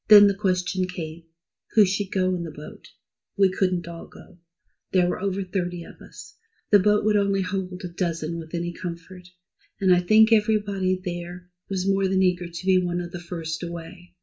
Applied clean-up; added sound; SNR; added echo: none; none; none; reverberation time 0.2 s.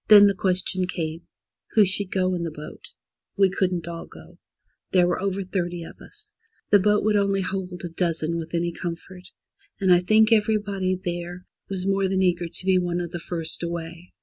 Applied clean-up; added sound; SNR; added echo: none; none; none; none.